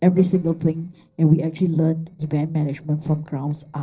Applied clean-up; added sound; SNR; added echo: neural separator model SepFormer DNS4.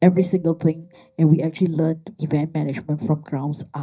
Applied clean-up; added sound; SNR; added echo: neural mask model DeepFilterNet 3.